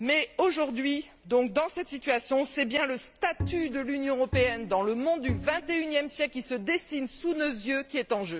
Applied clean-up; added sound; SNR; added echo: none; Bowed string instrument; 6 dB; none.